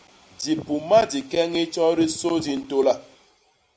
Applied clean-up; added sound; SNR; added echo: none; Wind; 17 dB; none.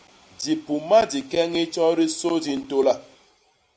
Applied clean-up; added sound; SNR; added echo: none; none; none; none.